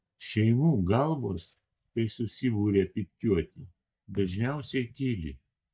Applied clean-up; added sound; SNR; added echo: neural mask model DeepFilterNet 3.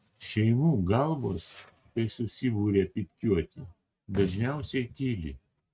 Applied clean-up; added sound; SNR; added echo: neural mask model RNNoise.